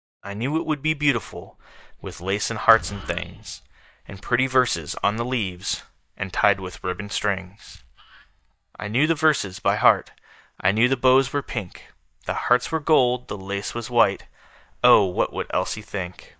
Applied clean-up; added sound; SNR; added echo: neural mask model DeepFilterNet 3.